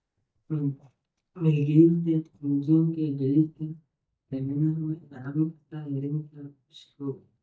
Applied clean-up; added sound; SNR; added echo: neural mask model DeepFilterNet 3.